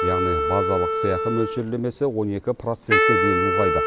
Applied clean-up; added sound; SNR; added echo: none; Wind instrument, woodwind instrument; -2 dB; none.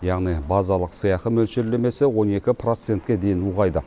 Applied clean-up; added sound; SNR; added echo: none; none; none; none.